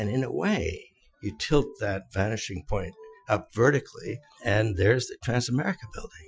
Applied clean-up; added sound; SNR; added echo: classical method Wiener filter.